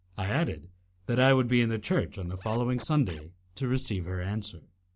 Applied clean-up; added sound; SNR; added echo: none; Scratching (performance technique); 20 dB; none.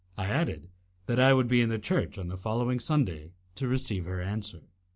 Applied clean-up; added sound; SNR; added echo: none; none; none; none.